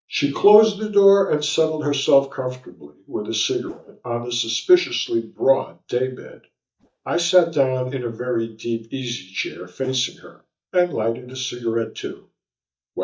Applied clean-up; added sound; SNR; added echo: neural mask model DeepFilterNet 3.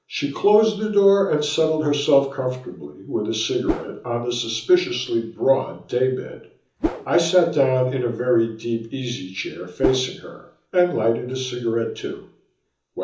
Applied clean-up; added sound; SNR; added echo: none; Whoosh, swoosh, swish; 4 dB; reverberation time 0.7 s.